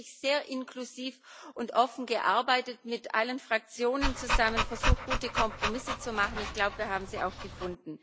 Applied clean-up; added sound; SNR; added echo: none; Dog; 0 dB; none.